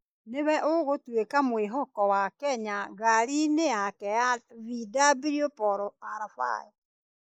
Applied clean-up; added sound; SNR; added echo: neural mask model Resemble Enhance denoiser.